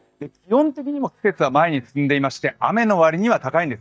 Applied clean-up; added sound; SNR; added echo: neural mask model DeepFilterNet 3.